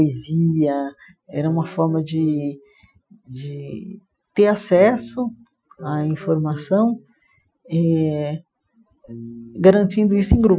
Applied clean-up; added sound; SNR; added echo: classical method Wiener filter.